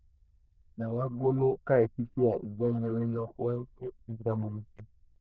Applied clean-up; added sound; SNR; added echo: neural diffusion model UNIVERSE++.